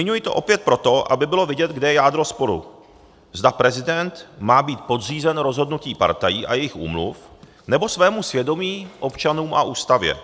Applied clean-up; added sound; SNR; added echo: none; none; none; none.